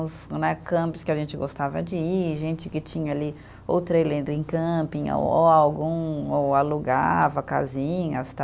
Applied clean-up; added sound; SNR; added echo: none; none; none; none.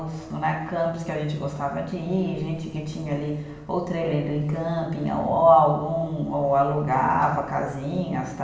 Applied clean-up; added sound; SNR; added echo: none; none; none; reverberation time 1.0 s.